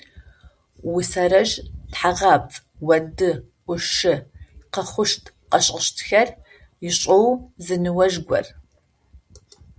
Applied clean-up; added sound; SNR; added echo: none; none; none; none.